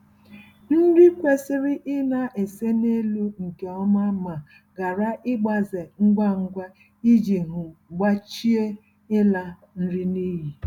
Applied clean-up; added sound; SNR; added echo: none; none; none; none.